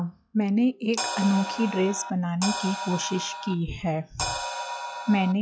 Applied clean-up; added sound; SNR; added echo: classical method log-MMSE.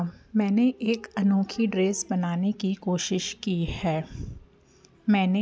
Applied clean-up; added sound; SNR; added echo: none; none; none; none.